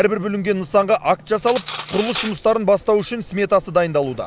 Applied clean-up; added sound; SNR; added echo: none; Cutlery, silverware; 14 dB; none.